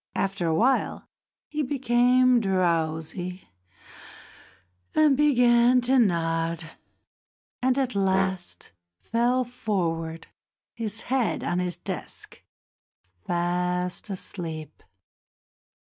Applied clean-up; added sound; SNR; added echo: neural mask model RNNoise.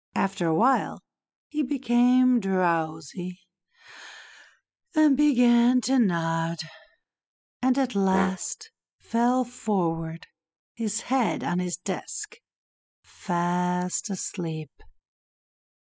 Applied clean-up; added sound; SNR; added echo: classical method spectral subtraction.